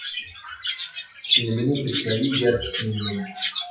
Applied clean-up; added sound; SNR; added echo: classical method WPE with log-MMSE.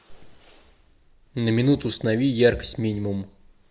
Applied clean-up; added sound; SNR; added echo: none; none; none; none.